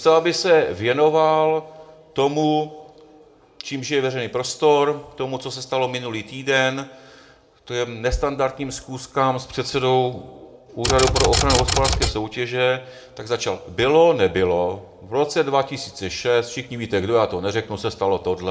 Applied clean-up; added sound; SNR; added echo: none; Typewriter; 0 dB; reverberation time 0.6 s.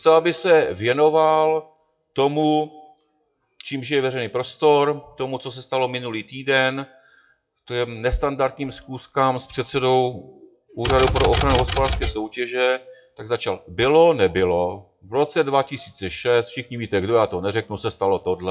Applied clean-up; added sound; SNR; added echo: classical method WPE with log-MMSE.